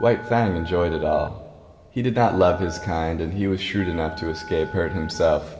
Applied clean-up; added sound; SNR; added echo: none; Telephone; 17 dB; reverberation time 2.1 s.